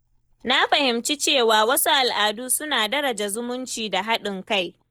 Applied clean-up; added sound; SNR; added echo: neural mask model DeepFilterNet 3.